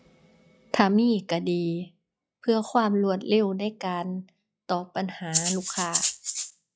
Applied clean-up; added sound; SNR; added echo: classical method log-MMSE.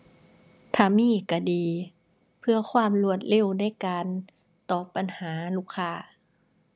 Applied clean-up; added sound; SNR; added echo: none; none; none; none.